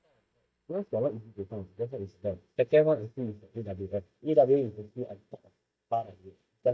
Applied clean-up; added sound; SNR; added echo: neural mask model DeepFilterNet 3.